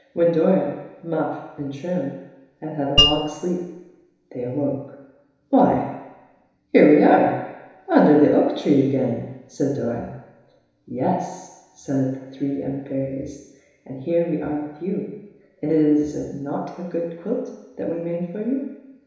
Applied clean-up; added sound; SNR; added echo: none; Mallet percussion; -1 dB; reverberation time 1.0 s.